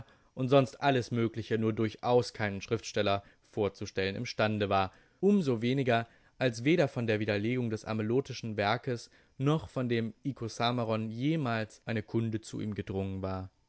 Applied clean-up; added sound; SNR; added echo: none; none; none; none.